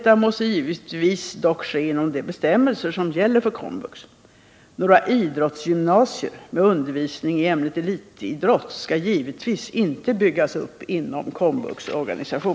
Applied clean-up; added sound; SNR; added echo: none; none; none; none.